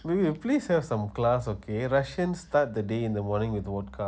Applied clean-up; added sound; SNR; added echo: none; none; none; none.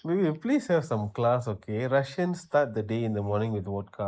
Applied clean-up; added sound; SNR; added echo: neural mask model Resemble Enhance denoiser.